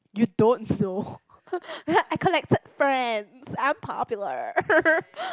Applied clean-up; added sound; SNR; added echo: none; none; none; none.